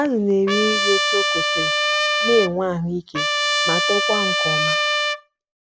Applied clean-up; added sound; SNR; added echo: none; Trumpet; -2 dB; none.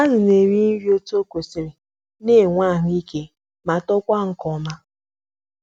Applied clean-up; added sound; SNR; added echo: none; none; none; none.